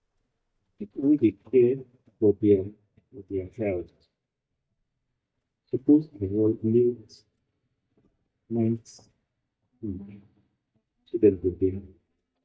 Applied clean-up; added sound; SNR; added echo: neural mask model DeepFilterNet 3.